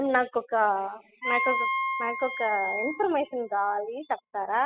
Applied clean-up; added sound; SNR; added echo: classical method spectral subtraction.